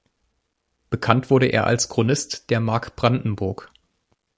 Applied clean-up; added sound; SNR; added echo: none; none; none; none.